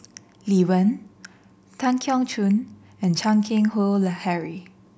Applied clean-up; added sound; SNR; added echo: none; none; none; none.